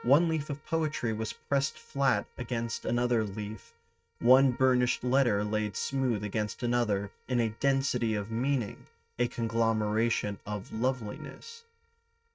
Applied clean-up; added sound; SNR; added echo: neural mask model RNNoise.